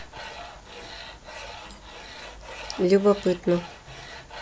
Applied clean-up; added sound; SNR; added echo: none; Tools; 14 dB; none.